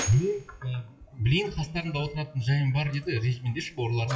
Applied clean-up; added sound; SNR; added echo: classical method WPE with log-MMSE.